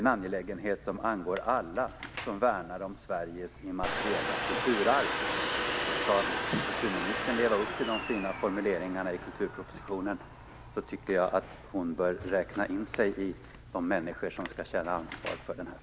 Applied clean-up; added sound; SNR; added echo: none; Domestic sounds, home sounds; 5 dB; none.